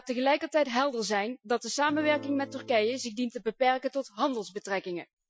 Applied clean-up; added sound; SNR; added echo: classical method Wiener filter.